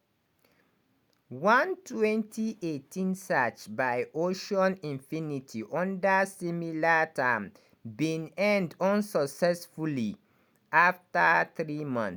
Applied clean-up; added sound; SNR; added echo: none; none; none; none.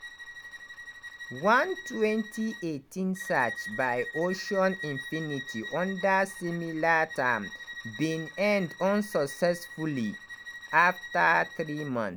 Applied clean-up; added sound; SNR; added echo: none; Bowed string instrument; 12 dB; none.